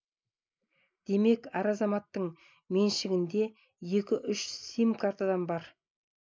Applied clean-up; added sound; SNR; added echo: neural mask model Resemble Enhance denoiser.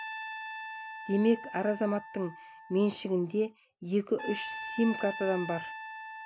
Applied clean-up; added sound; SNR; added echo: none; Trumpet; 11 dB; none.